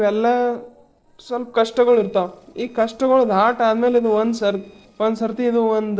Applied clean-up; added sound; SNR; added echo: neural separator model SepFormer DNS4.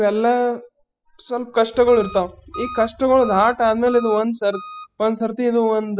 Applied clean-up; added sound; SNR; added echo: classical method spectral subtraction.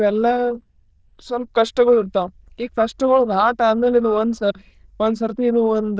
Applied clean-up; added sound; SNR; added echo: neural diffusion model UNIVERSE++.